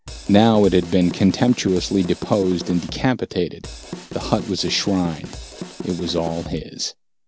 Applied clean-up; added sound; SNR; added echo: none; Drum kit; 13 dB; none.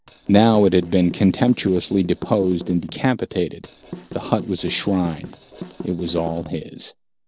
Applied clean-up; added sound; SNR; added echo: neural separator model SepFormer DNS4.